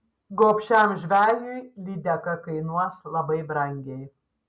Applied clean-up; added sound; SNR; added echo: none; none; none; none.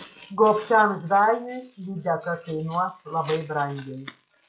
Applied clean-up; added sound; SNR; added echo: classical method log-MMSE.